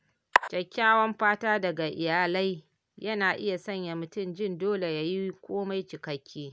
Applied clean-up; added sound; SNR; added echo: none; none; none; none.